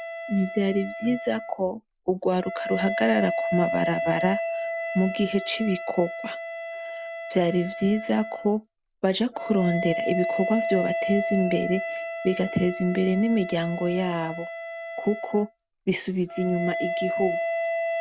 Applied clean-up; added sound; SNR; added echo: none; Wind instrument, woodwind instrument; 5 dB; none.